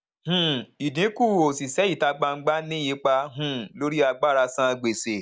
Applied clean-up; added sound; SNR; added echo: none; none; none; none.